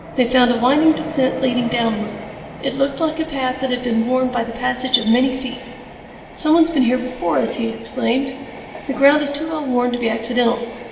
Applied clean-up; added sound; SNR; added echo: none; Train; 15 dB; reverberation time 2.2 s.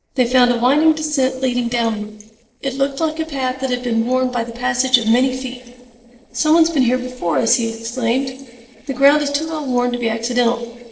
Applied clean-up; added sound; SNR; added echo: neural separator model SepFormer DNS4.